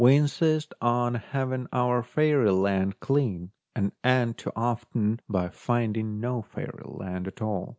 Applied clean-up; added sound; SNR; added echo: none; none; none; none.